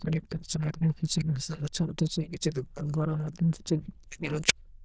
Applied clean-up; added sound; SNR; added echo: neural diffusion model UNIVERSE++.